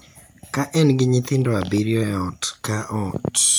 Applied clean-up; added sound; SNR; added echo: none; none; none; none.